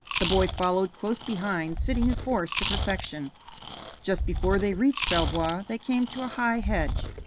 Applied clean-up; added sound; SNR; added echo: none; Chewing, mastication; 2 dB; none.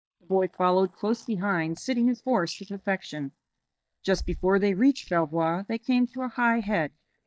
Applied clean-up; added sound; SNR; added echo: neural mask model DeepFilterNet 3.